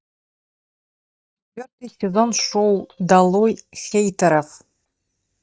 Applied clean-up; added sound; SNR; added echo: neural mask model DeepFilterNet 3.